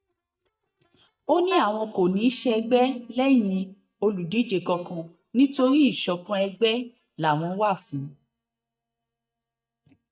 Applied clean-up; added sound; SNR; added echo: neural mask model DeepFilterNet 3.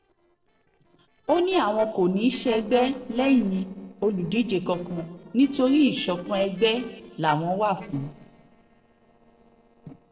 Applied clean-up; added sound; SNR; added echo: neural separator model SepFormer DNS4.